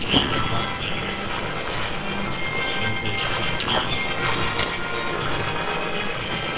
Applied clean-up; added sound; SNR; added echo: neural separator model SepFormer WHAMR!.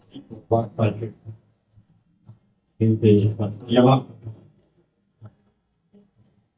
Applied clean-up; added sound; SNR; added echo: neural mask model DeepFilterNet 3.